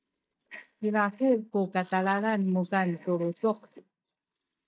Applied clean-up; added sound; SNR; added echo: neural mask model DeepFilterNet 3.